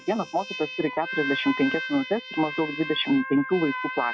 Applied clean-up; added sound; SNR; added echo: classical method log-MMSE.